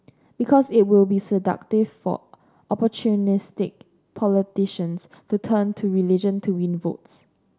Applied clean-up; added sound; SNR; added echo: none; none; none; none.